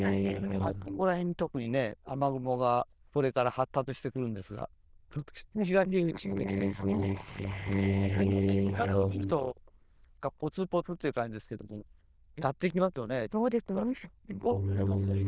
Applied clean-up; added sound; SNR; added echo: neural diffusion model UNIVERSE++.